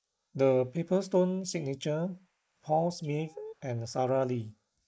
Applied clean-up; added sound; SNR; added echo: neural mask model Resemble Enhance denoiser.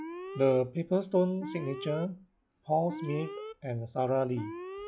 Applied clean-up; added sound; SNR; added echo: classical method log-MMSE.